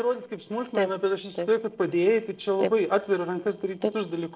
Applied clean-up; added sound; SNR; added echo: neural separator model SepFormer DNS4.